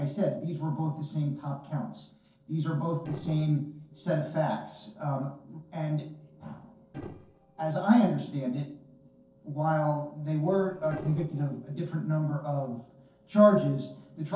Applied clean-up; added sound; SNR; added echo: neural separator model SepFormer DNS4.